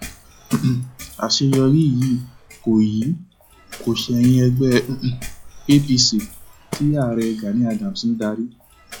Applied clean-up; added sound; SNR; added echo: classical method log-MMSE.